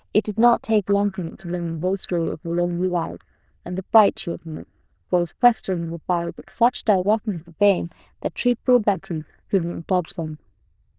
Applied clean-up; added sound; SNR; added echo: neural diffusion model UNIVERSE++.